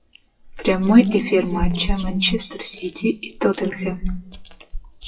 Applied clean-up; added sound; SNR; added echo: classical method WPE with log-MMSE.